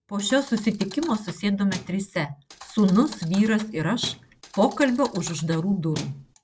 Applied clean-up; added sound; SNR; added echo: none; Thump, thud; 17 dB; none.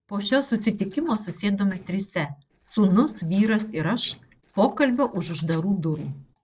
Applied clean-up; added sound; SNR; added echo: neural separator model SepFormer DNS4.